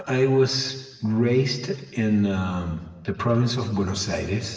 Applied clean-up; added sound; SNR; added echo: none; none; none; reverberation time 1.1 s.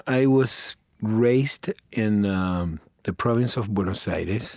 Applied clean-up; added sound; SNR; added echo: none; none; none; none.